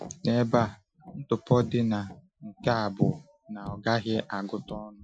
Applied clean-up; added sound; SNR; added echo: classical method Wiener filter.